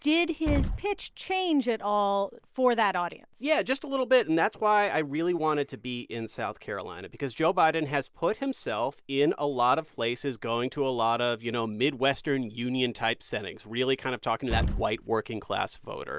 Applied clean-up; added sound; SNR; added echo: none; Explosion; 4 dB; none.